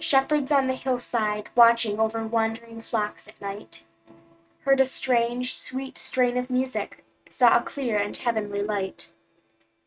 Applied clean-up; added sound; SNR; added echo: neural mask model RNNoise.